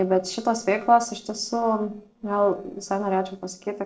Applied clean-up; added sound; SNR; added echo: neural separator model SepFormer DNS4.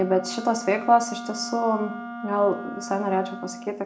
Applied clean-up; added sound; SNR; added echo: none; Wind instrument, woodwind instrument; 11 dB; reverberation time 0.3 s.